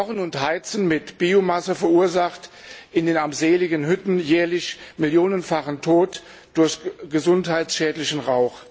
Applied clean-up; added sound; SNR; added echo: none; none; none; none.